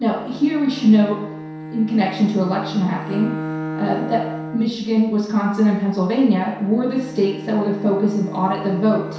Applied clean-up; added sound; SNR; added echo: none; Bowed string instrument; 12 dB; reverberation time 0.7 s.